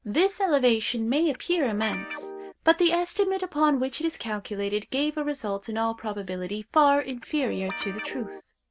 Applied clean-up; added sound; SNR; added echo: none; Guitar; 11 dB; none.